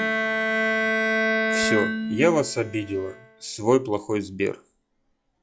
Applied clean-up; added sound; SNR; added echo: classical method log-MMSE.